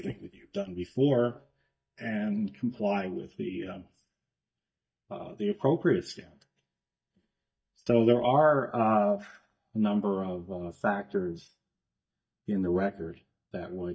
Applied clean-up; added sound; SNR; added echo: neural mask model DeepFilterNet 3.